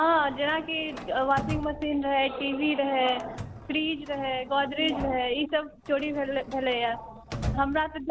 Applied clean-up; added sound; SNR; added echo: none; Drawer open or close; 12 dB; none.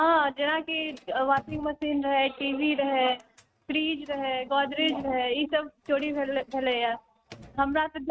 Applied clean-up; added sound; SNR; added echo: neural mask model RNNoise.